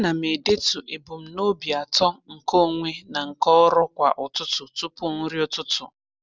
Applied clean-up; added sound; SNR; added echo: none; none; none; none.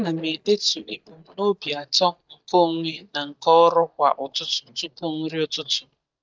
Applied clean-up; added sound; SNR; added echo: neural mask model DeepFilterNet 3.